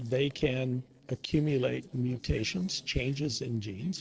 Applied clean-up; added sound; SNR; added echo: neural separator model SepFormer DNS4.